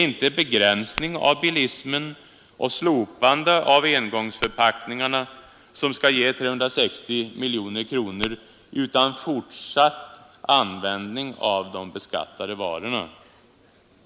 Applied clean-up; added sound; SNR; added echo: none; Tap / Glass; 17 dB; none.